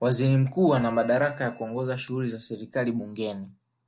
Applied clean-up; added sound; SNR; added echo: none; Bell; 8 dB; none.